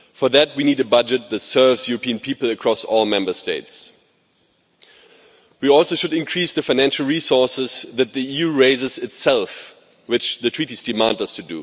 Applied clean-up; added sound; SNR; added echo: none; none; none; none.